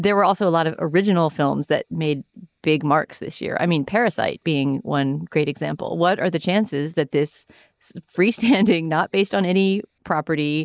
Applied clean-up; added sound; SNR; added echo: neural mask model Resemble Enhance denoiser.